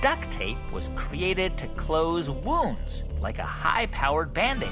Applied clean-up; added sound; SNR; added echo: none; none; none; none.